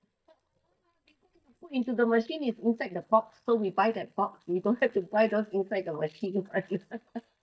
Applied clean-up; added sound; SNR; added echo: neural mask model DeepFilterNet 3.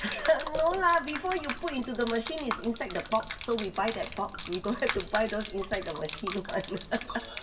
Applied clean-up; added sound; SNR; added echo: none; Gurgling / Liquid; 6 dB; reverberation time 0.7 s.